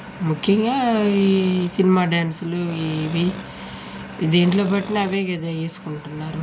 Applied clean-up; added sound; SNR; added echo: none; Tools; 18 dB; none.